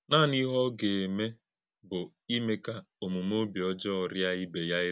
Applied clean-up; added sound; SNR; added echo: none; none; none; none.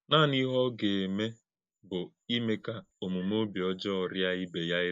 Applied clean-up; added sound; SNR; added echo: neural mask model Resemble Enhance denoiser.